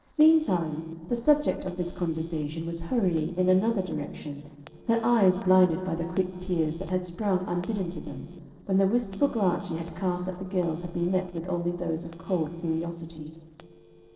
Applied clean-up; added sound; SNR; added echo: neural separator model SepFormer DNS4.